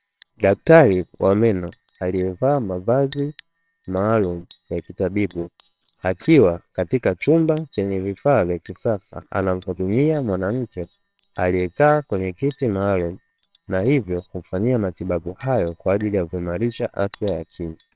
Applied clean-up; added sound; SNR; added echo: neural separator model SepFormer WHAMR!.